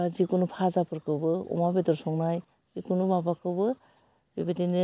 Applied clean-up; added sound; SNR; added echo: none; none; none; none.